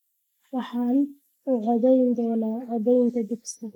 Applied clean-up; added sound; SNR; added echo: neural mask model Resemble Enhance denoiser.